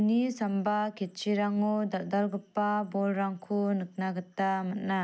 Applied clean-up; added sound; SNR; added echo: none; none; none; none.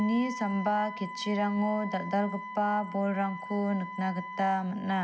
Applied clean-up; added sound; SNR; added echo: none; Wind instrument, woodwind instrument; 11 dB; reverberation time 0.8 s.